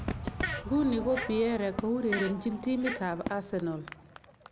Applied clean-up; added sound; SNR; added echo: none; Crowd / Fireworks + Fart; 7 dB; none.